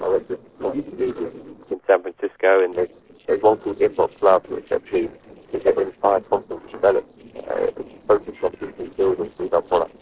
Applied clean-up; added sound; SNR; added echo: neural separator model SepFormer DNS4.